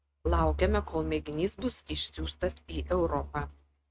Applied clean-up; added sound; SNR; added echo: neural mask model RNNoise.